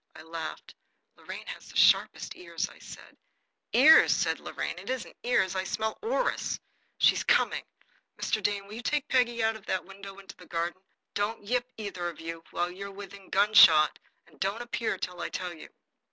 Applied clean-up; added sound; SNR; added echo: none; none; none; none.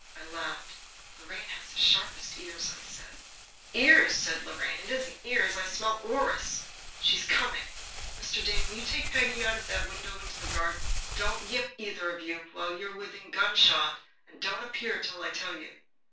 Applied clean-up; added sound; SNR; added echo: none; Crumpling, crinkling; 8 dB; reverberation time 0.3 s.